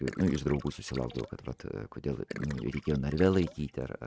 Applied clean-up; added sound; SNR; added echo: neural mask model RNNoise.